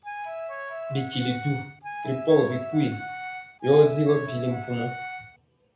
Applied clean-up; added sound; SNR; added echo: none; Wind instrument, woodwind instrument; 10 dB; reverberation time 0.3 s.